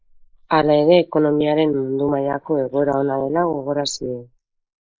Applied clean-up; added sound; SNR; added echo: neural mask model Resemble Enhance denoiser.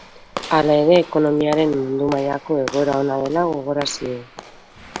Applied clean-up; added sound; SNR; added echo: none; Walk, footsteps / Slam; 16 dB; none.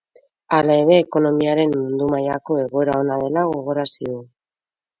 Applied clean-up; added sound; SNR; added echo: none; none; none; none.